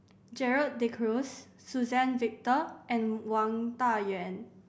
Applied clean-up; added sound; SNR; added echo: none; none; none; none.